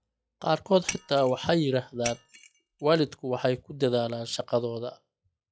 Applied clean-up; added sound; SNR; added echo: classical method log-MMSE.